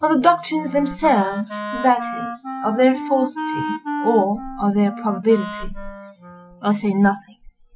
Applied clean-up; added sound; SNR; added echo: classical method log-MMSE.